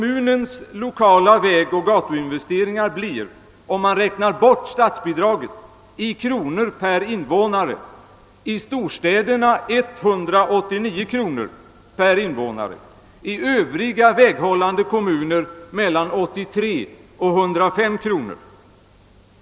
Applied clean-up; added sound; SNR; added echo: none; none; none; none.